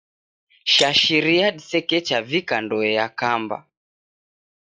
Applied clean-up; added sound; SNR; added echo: classical method log-MMSE.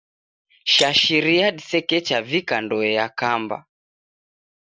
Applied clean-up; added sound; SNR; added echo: none; Shatter; 15 dB; none.